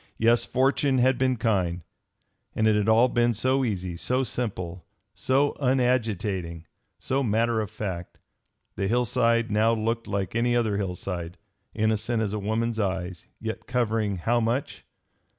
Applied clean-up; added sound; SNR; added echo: none; none; none; none.